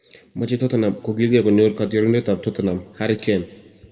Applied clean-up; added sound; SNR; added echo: none; none; none; reverberation time 1.2 s.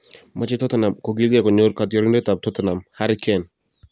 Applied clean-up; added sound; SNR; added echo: none; none; none; none.